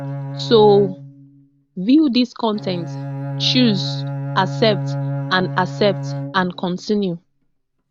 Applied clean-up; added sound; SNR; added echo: none; Bowed string instrument; 8 dB; none.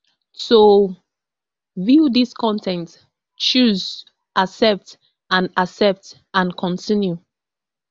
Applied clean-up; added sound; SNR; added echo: none; none; none; none.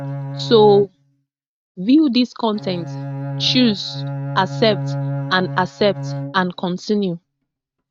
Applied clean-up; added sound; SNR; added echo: neural mask model RNNoise.